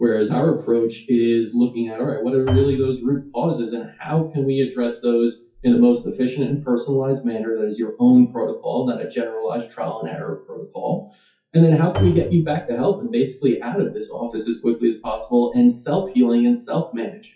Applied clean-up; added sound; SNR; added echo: classical method WPE with log-MMSE.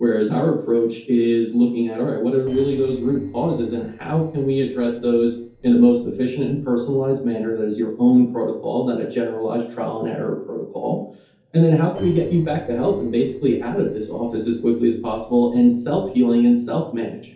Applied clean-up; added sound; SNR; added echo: neural separator model SepFormer DNS4.